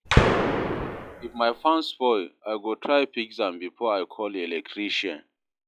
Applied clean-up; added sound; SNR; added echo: classical method log-MMSE.